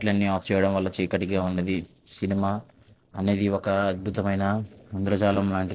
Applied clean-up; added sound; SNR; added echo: neural separator model SepFormer DNS4.